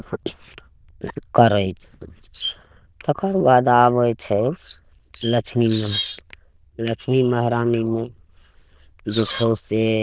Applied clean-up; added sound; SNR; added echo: neural diffusion model UNIVERSE++.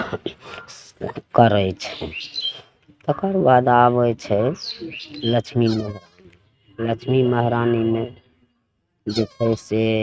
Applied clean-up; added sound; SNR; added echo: neural mask model RNNoise.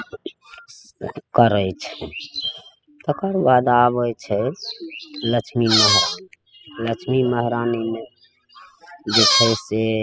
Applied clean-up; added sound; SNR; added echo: classical method spectral subtraction.